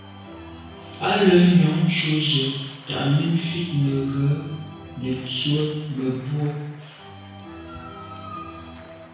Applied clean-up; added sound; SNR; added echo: none; Organ; 18 dB; reverberation time 1.0 s.